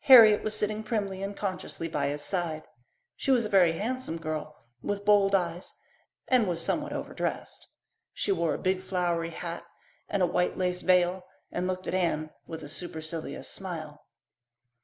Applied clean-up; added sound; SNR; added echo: none; none; none; none.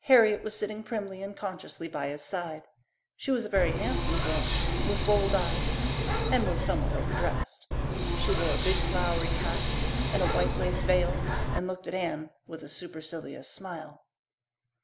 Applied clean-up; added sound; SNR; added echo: none; Hiss; -4 dB; none.